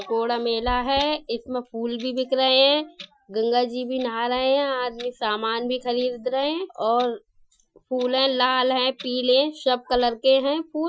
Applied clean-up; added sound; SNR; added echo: classical method Wiener filter.